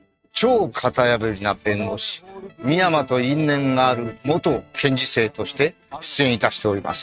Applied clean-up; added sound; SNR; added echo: neural mask model RNNoise.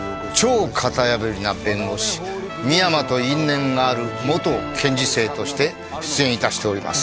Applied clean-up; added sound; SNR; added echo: none; Trumpet; 14 dB; none.